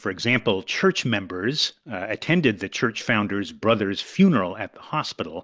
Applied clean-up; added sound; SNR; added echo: none; none; none; none.